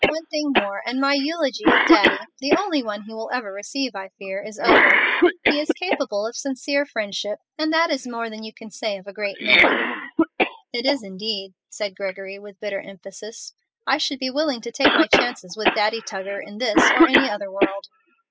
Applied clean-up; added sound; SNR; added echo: classical method spectral subtraction.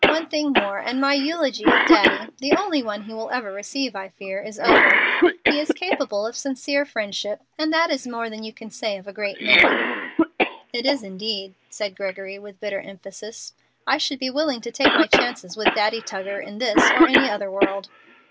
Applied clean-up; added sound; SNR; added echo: none; Cough; -3 dB; none.